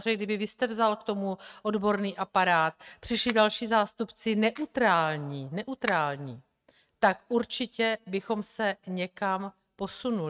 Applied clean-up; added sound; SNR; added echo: neural mask model RNNoise.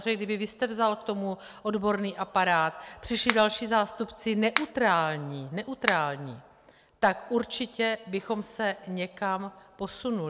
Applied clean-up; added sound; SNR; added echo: none; Finger snapping; 6 dB; none.